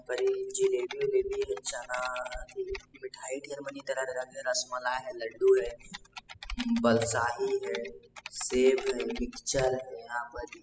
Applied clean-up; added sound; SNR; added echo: classical method spectral subtraction.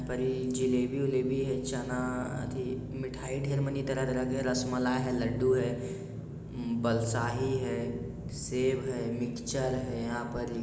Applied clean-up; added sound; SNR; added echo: none; none; none; none.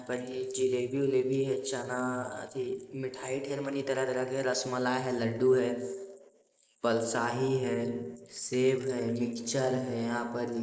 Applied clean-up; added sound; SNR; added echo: neural mask model Resemble Enhance denoiser.